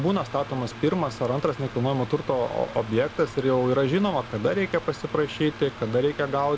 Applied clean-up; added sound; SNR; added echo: none; Mechanical fan; 15 dB; none.